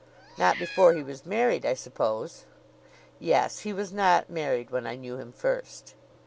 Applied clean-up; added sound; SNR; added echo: none; Meow; 15 dB; none.